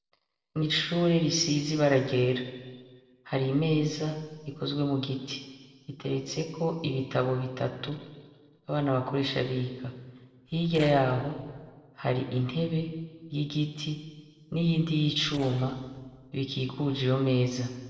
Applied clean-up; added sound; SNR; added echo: neural separator model SepFormer DNS4.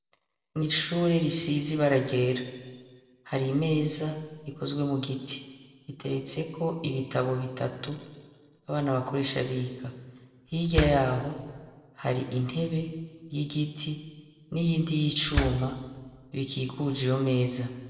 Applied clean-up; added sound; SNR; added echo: none; Slam; 4 dB; reverberation time 1.5 s.